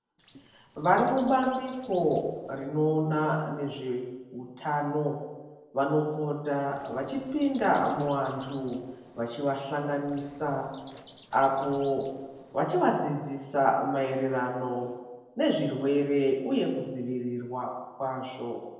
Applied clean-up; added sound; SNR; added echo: neural separator model SepFormer DNS4.